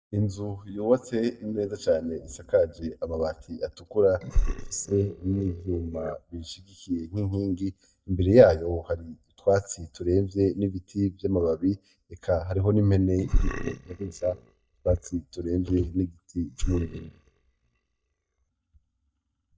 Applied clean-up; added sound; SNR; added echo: neural mask model DeepFilterNet 3.